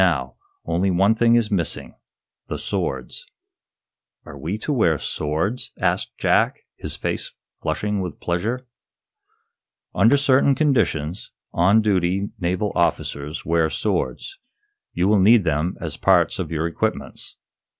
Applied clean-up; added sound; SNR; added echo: none; Clapping; 18 dB; none.